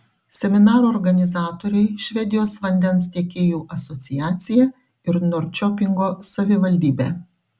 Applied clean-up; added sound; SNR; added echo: none; none; none; none.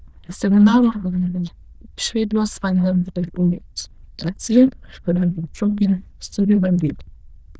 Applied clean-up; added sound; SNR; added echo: neural diffusion model UNIVERSE++.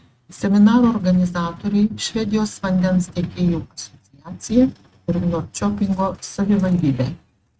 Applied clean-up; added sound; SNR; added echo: neural mask model RNNoise.